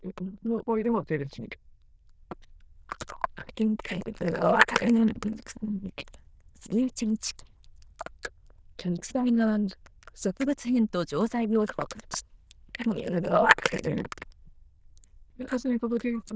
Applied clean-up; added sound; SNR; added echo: neural diffusion model UNIVERSE++.